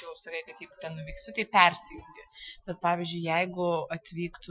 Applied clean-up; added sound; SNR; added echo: classical method Wiener filter.